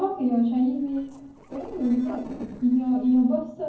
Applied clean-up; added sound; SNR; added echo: neural separator model SepFormer DNS4.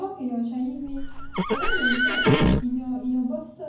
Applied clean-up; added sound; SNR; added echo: none; Livestock, farm animals, working animals; -5 dB; reverberation time 0.9 s.